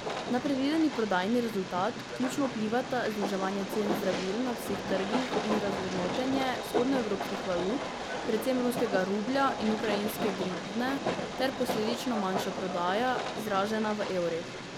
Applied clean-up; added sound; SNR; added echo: none; Train; 4 dB; none.